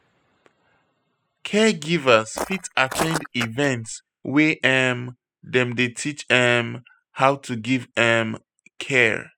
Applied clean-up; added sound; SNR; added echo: classical method spectral subtraction.